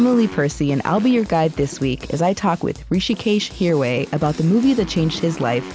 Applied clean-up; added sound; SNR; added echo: none; Drum kit + Motorcycle; 16 dB; none.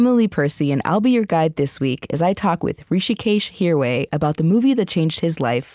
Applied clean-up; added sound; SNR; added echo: none; none; none; none.